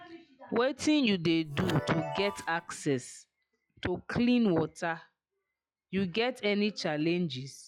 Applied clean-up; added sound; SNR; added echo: classical method log-MMSE.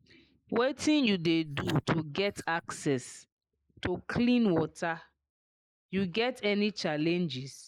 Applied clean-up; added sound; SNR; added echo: neural mask model Resemble Enhance denoiser.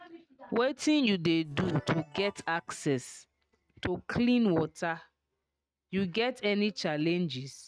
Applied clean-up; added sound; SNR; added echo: neural mask model RNNoise.